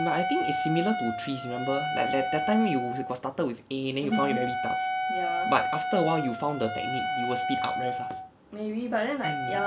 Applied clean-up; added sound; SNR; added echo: none; Wind instrument, woodwind instrument; 2 dB; none.